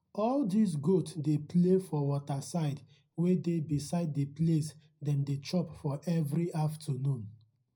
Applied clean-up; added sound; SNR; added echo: none; none; none; reverberation time 0.3 s.